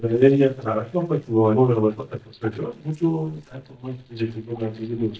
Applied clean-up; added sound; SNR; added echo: neural mask model DeepFilterNet 3.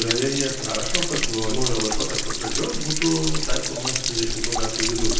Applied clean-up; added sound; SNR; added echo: none; Stream / Trickle, dribble / Splash, splatter; -3 dB; reverberation time 0.9 s.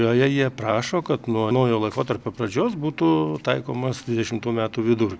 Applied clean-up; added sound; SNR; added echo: none; none; none; none.